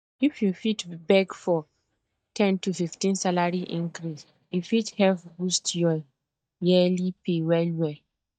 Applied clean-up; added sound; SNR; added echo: neural mask model DeepFilterNet 3.